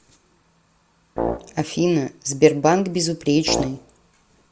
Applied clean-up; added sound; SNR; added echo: none; Brass instrument; 7 dB; none.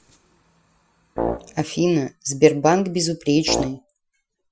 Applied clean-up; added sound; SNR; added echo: classical method Wiener filter.